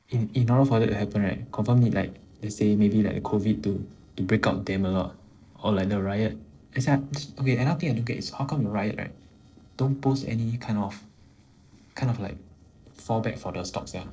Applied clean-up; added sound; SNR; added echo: neural separator model SepFormer DNS4.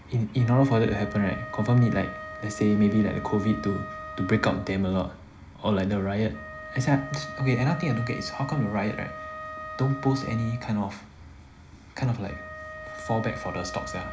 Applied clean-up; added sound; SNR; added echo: none; Wind instrument, woodwind instrument; 13 dB; reverberation time 0.4 s.